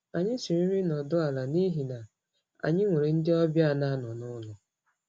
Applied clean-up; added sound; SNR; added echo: none; none; none; none.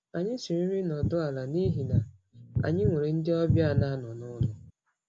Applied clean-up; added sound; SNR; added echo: none; Bass guitar; 1 dB; none.